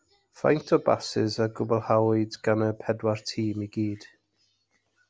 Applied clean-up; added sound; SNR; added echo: none; none; none; none.